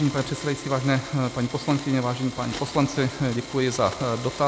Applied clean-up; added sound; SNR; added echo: none; Domestic sounds, home sounds; 13 dB; none.